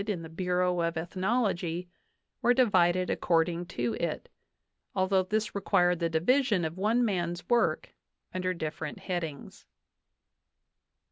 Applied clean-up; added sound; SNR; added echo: none; none; none; none.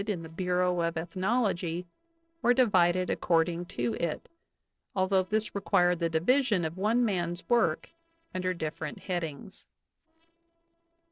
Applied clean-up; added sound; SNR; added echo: neural separator model SepFormer DNS4.